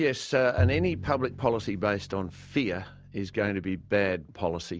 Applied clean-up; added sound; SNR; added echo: none; Bowed string instrument; 6 dB; none.